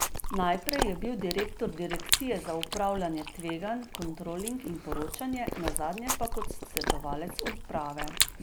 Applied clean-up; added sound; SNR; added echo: none; Chewing, mastication; 0 dB; none.